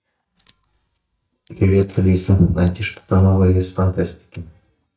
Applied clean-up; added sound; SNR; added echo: neural mask model DeepFilterNet 3.